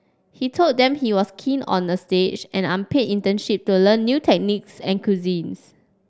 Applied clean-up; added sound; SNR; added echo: none; none; none; none.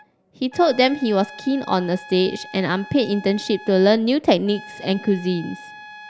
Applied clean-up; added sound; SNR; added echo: none; Trumpet; 19 dB; none.